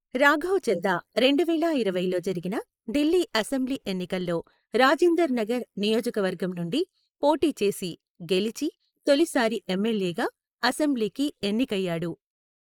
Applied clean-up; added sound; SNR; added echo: neural mask model Resemble Enhance denoiser.